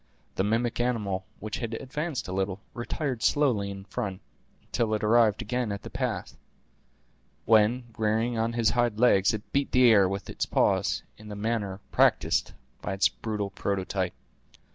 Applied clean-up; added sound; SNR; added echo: none; none; none; none.